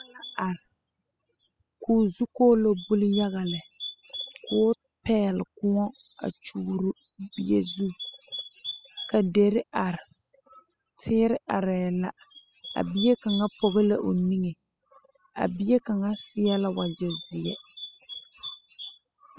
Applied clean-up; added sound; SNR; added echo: classical method spectral subtraction.